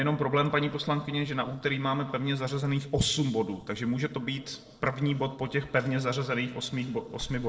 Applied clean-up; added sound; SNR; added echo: neural separator model SepFormer DNS4.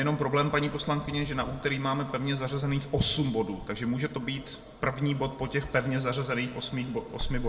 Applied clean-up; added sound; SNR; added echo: none; Wind / Car; 14 dB; reverberation time 1.1 s.